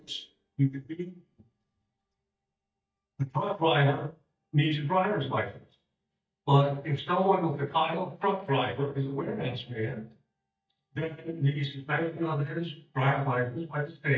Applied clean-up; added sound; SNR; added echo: neural mask model DeepFilterNet 3.